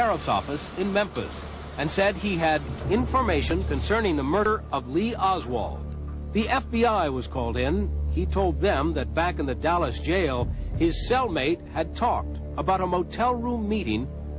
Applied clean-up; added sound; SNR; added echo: none; none; none; none.